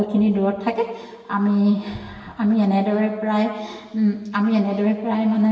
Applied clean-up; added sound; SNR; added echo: none; none; none; reverberation time 1.3 s.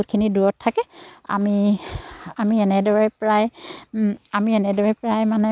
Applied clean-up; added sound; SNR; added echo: none; none; none; none.